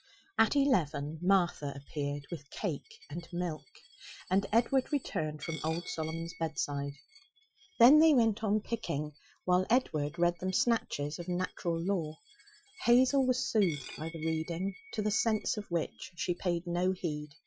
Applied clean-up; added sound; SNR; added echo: classical method Wiener filter.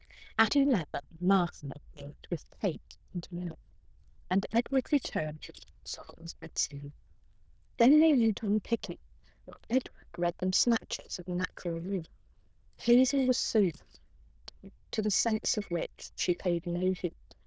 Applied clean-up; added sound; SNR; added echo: neural diffusion model UNIVERSE++.